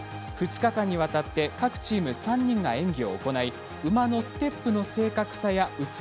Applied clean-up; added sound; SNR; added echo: none; none; none; none.